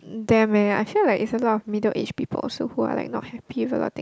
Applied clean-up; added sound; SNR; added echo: none; none; none; none.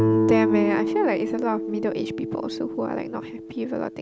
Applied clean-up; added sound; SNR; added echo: none; Guitar; -1 dB; none.